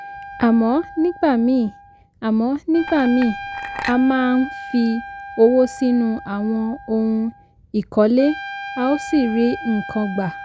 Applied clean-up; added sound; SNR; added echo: none; Trumpet + Chink, clink; 14 dB; none.